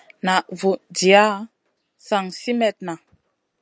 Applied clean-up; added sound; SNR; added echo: none; none; none; none.